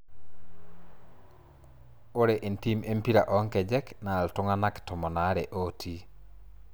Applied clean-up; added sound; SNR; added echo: none; none; none; none.